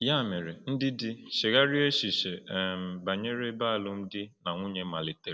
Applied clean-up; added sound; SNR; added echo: none; none; none; none.